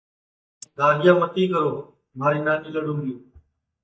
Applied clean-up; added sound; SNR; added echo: neural mask model DeepFilterNet 3.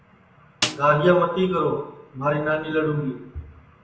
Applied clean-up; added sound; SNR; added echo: none; Snare drum; 9 dB; reverberation time 0.7 s.